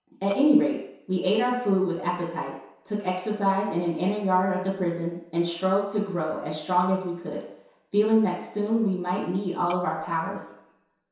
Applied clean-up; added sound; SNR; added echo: none; Tap / Glass; 19 dB; reverberation time 0.7 s.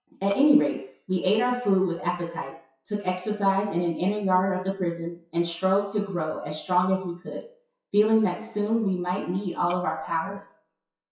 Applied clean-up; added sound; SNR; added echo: classical method WPE with log-MMSE.